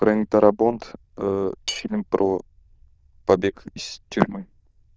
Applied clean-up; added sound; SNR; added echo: neural diffusion model UNIVERSE++.